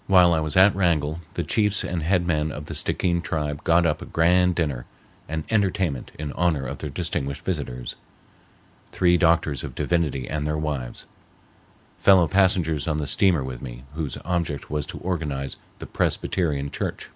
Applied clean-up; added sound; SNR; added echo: none; none; none; none.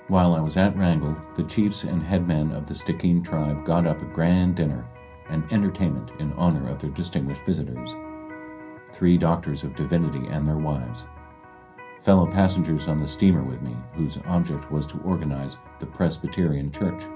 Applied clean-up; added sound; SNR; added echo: none; Electric guitar; 18 dB; reverberation time 0.3 s.